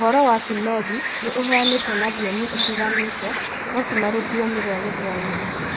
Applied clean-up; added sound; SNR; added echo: neural mask model Resemble Enhance denoiser.